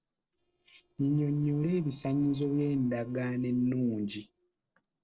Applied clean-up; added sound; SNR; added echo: neural separator model SepFormer DNS4.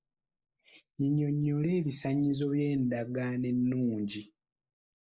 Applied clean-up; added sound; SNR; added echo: neural mask model Resemble Enhance denoiser.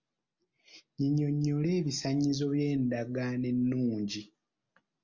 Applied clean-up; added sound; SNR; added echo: none; none; none; none.